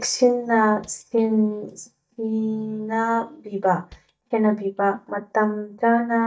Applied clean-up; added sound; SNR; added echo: neural mask model DeepFilterNet 3.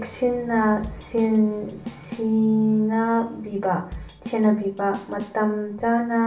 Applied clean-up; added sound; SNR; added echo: none; Drum / Drum kit; 17 dB; reverberation time 0.3 s.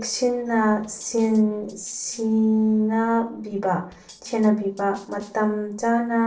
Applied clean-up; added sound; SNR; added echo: neural separator model SepFormer DNS4.